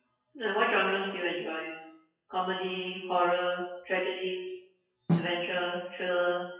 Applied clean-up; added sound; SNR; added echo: classical method WPE with log-MMSE.